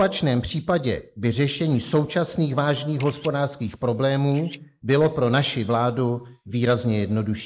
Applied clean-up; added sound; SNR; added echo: neural mask model Resemble Enhance denoiser.